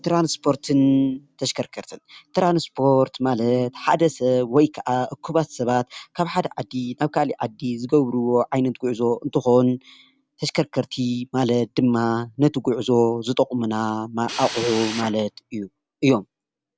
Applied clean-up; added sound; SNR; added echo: none; Drill; 11 dB; none.